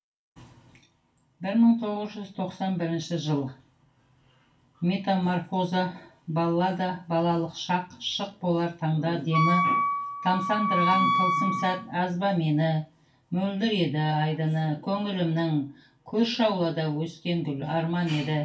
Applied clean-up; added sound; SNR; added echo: none; Wind instrument, woodwind instrument; -1 dB; reverberation time 0.2 s.